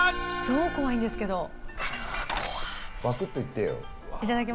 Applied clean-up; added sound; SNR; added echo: none; Rain; 8 dB; none.